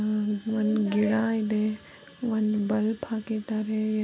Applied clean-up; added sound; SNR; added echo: none; none; none; none.